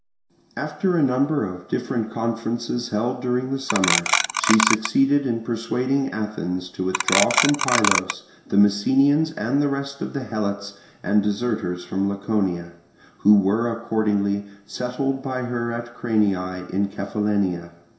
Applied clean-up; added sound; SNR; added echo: none; Clock; -1 dB; reverberation time 0.7 s.